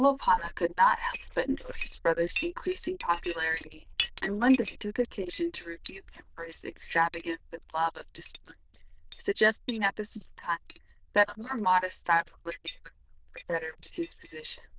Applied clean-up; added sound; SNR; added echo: neural diffusion model UNIVERSE++.